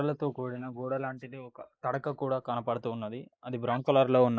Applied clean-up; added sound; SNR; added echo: neural mask model Resemble Enhance denoiser.